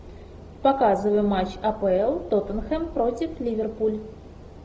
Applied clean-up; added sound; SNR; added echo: none; none; none; none.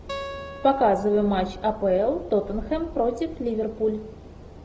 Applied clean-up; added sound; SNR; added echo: none; Acoustic guitar; 15 dB; none.